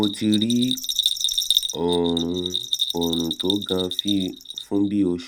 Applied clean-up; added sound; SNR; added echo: none; Bell; 3 dB; none.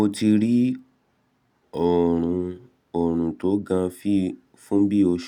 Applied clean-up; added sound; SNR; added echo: none; none; none; none.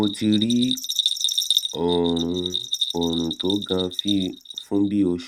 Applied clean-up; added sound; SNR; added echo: neural mask model RNNoise.